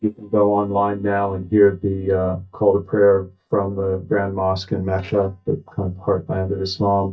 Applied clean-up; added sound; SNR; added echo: neural mask model DeepFilterNet 3.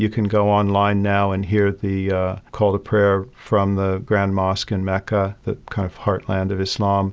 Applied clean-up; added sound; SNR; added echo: none; none; none; none.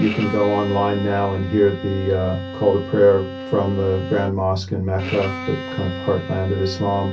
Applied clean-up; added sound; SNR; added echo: none; Bowed string instrument; 11 dB; reverberation time 0.3 s.